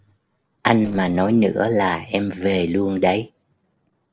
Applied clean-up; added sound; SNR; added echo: neural separator model SepFormer DNS4.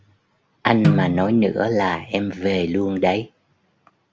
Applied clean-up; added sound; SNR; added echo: none; Snare drum; 5 dB; none.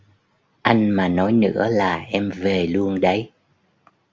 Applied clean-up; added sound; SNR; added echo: none; none; none; none.